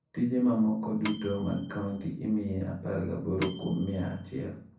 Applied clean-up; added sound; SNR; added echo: none; Microwave oven / Bell; 13 dB; reverberation time 0.6 s.